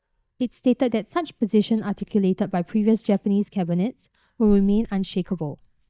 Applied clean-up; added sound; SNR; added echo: neural mask model DeepFilterNet 3.